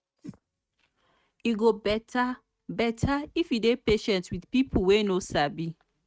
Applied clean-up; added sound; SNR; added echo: neural mask model RNNoise.